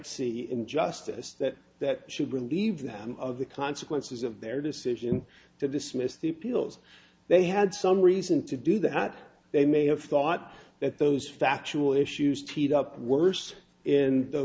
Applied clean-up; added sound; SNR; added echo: none; none; none; none.